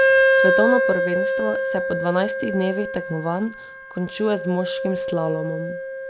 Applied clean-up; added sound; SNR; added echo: none; Wind instrument, woodwind instrument; -3 dB; none.